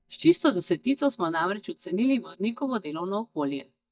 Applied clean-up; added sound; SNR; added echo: neural mask model DeepFilterNet 3.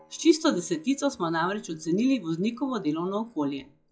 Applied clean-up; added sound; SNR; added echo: classical method WPE with log-MMSE.